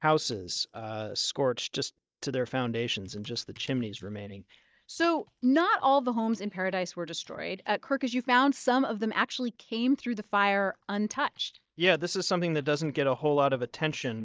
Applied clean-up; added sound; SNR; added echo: neural mask model DeepFilterNet 3.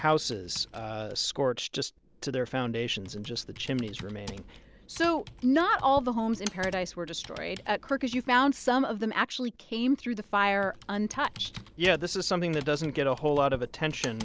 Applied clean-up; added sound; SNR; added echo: none; Computer keyboard; 18 dB; none.